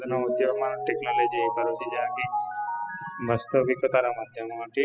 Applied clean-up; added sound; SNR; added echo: classical method spectral subtraction.